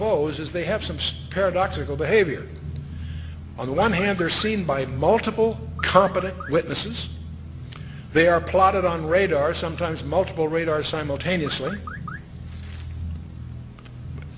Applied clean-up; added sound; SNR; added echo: none; Car; 16 dB; none.